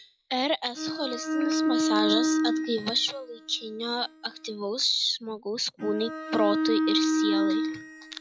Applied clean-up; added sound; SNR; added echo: classical method log-MMSE.